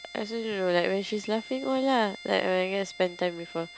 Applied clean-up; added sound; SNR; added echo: none; Bowed string instrument; 18 dB; none.